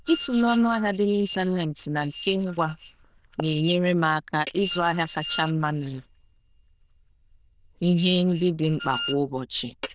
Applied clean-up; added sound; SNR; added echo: neural diffusion model UNIVERSE++.